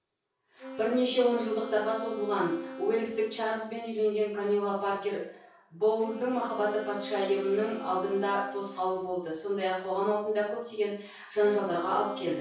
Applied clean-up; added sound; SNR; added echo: none; Wind instrument, woodwind instrument; 14 dB; reverberation time 0.6 s.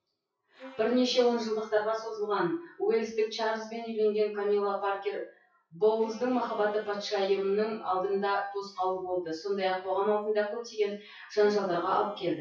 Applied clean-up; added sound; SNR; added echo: classical method WPE with log-MMSE.